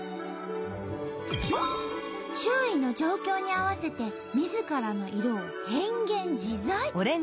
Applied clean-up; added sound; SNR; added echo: none; none; none; none.